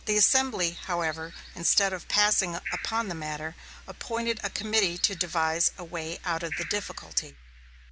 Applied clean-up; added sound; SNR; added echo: none; Bird; 16 dB; none.